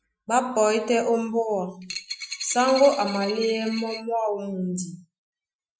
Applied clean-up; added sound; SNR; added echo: classical method Wiener filter.